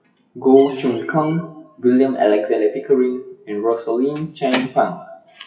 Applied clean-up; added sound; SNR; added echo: classical method WPE with log-MMSE.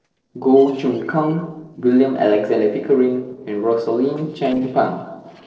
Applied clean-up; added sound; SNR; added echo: neural separator model SepFormer DNS4.